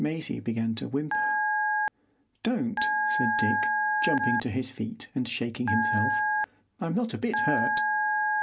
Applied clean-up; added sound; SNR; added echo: none; Telephone; -2 dB; none.